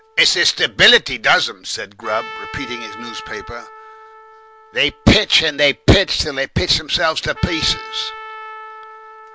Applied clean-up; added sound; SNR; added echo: none; Trumpet; 17 dB; none.